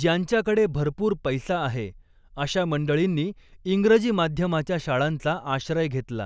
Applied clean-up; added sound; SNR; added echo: none; none; none; none.